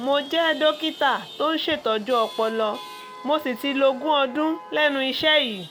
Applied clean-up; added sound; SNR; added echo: none; Chatter / Traffic noise, roadway noise / Vehicle horn, car horn, honking / Engine; 17 dB; none.